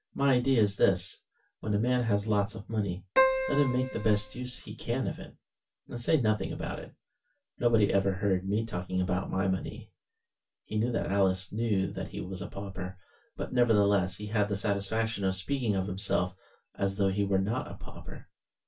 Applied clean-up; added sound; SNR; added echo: none; Keyboard (musical); 1 dB; reverberation time 0.2 s.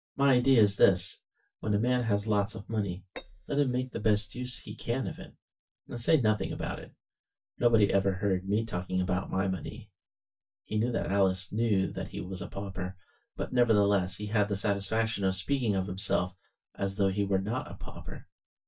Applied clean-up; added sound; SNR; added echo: neural mask model DeepFilterNet 3.